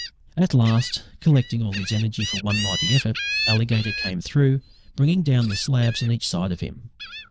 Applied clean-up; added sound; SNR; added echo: neural diffusion model UNIVERSE++.